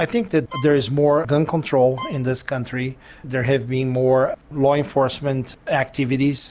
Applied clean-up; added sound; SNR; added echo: none; Bowed string instrument; 19 dB; none.